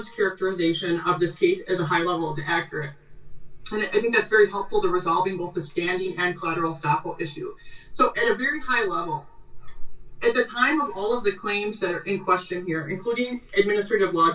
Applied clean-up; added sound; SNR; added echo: none; none; none; reverberation time 0.1 s.